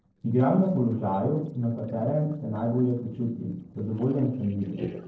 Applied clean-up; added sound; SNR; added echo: neural separator model SepFormer DNS4.